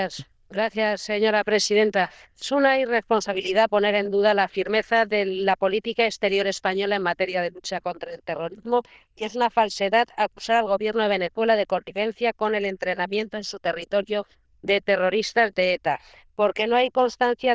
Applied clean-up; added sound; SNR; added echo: neural diffusion model UNIVERSE++.